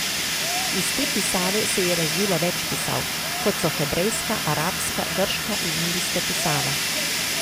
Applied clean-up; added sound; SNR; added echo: none; Fire; -2 dB; none.